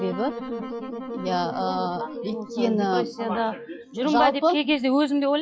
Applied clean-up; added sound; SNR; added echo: classical method log-MMSE.